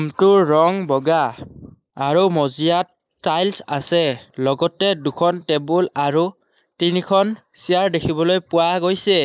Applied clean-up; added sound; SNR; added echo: neural mask model Resemble Enhance denoiser.